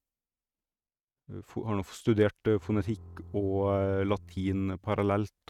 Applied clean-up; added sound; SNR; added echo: neural mask model RNNoise.